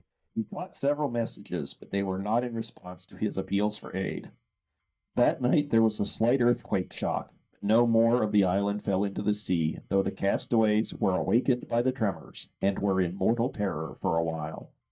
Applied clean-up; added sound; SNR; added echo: neural mask model DeepFilterNet 3.